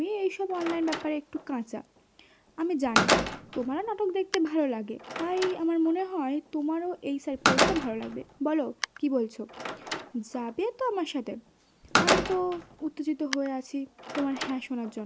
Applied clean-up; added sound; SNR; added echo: none; Slam; 2 dB; none.